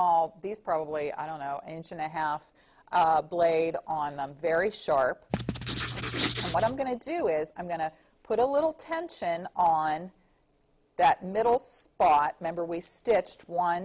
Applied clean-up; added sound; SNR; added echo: none; Writing; 5 dB; none.